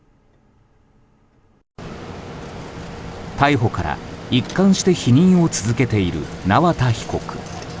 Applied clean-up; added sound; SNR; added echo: none; none; none; none.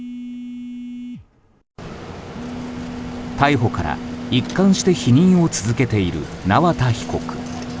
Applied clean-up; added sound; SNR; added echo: none; Telephone; 12 dB; none.